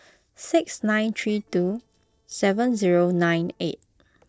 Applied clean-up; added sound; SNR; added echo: neural separator model SepFormer DNS4.